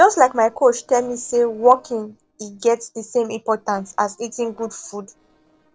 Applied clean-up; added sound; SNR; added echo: neural separator model SepFormer DNS4.